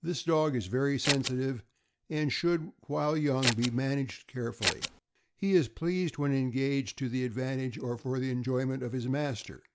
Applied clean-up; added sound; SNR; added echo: none; Scissors; 1 dB; none.